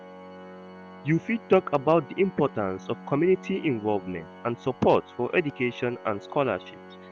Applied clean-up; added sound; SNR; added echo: none; Organ; 18 dB; none.